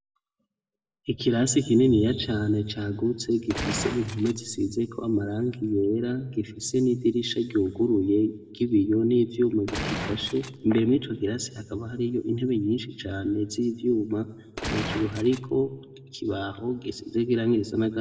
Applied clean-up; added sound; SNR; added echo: none; Gunshot, gunfire; 8 dB; reverberation time 1.1 s.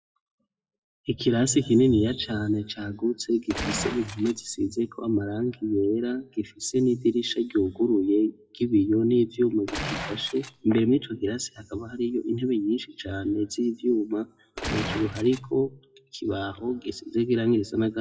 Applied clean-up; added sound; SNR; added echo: classical method WPE with log-MMSE.